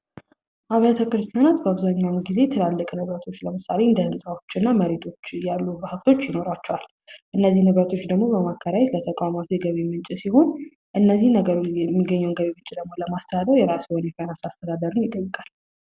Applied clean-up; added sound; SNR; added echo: none; none; none; none.